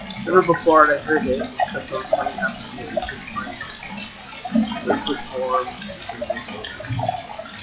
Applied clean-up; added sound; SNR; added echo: classical method log-MMSE.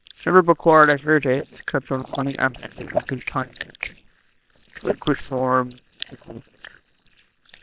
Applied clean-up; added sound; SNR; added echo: neural separator model SepFormer WHAM!.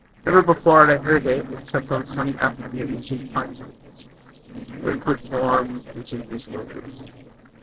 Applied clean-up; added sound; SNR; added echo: neural separator model SepFormer DNS4.